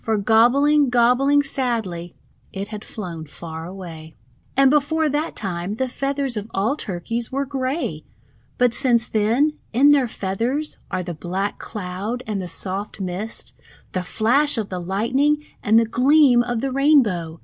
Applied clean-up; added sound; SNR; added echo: none; none; none; none.